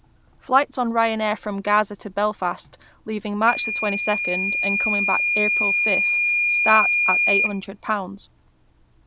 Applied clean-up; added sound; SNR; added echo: none; Microwave oven / Alarm; 0 dB; none.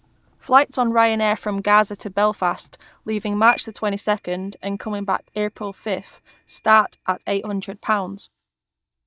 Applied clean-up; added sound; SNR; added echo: neural mask model DeepFilterNet 3.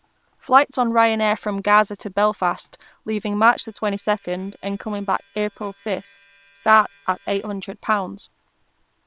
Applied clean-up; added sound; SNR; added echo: neural separator model SepFormer WHAM!.